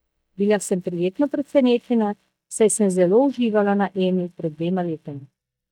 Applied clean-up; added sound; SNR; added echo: neural mask model DeepFilterNet 3.